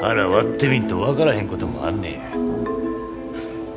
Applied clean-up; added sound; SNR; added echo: none; Brass instrument; 14 dB; none.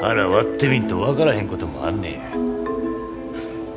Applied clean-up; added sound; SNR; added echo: none; none; none; none.